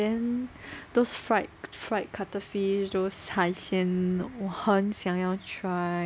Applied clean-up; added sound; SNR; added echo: none; none; none; none.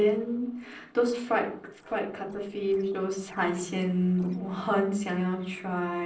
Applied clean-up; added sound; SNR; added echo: neural separator model SepFormer DNS4.